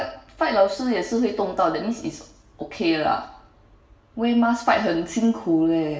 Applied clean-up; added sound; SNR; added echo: none; none; none; reverberation time 0.6 s.